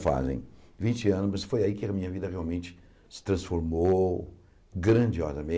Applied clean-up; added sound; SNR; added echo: none; none; none; none.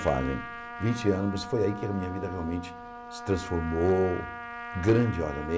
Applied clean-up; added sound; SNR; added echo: none; Trumpet; 11 dB; none.